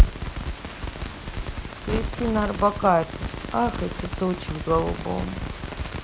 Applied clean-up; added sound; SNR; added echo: none; none; none; none.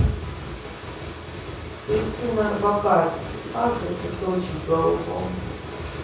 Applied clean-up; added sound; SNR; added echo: none; none; none; reverberation time 0.6 s.